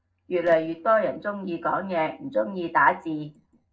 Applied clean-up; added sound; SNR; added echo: neural separator model SepFormer DNS4.